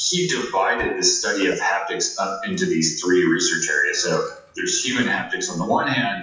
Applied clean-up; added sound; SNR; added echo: classical method WPE with log-MMSE.